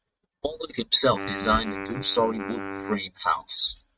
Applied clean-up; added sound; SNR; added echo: neural mask model RNNoise.